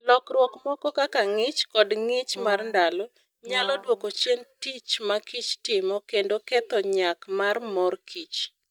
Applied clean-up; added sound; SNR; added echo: neural mask model DeepFilterNet 3.